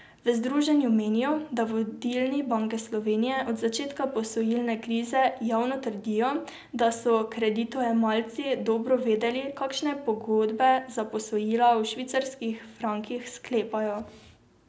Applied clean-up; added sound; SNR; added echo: none; none; none; none.